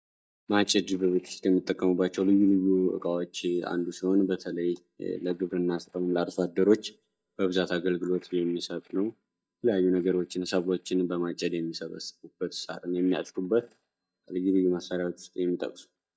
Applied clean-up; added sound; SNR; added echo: neural mask model DeepFilterNet 3.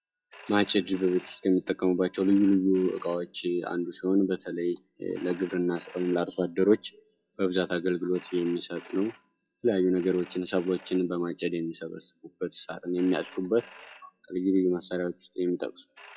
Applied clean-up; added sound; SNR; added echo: classical method WPE with log-MMSE.